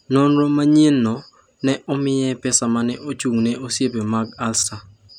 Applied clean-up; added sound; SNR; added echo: none; none; none; none.